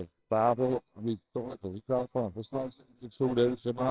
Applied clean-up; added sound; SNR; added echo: neural separator model SepFormer WHAMR!.